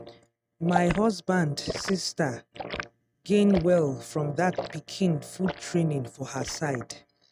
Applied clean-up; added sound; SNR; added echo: neural mask model RNNoise.